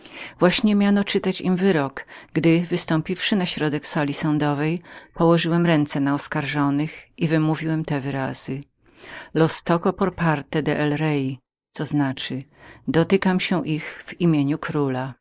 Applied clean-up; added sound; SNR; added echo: neural mask model Resemble Enhance denoiser.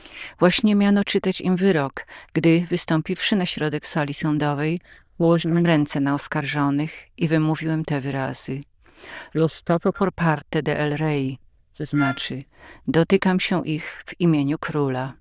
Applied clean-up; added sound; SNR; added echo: neural diffusion model UNIVERSE++.